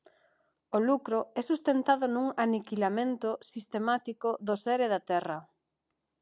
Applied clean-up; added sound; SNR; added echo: none; none; none; none.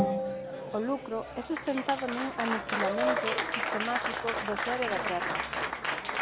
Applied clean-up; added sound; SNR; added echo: none; Applause; -2 dB; none.